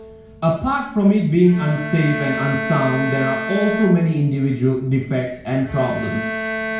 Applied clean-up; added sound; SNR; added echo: none; Bowed string instrument; 9 dB; reverberation time 0.6 s.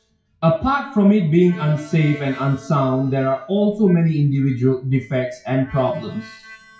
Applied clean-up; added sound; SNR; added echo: classical method WPE with log-MMSE.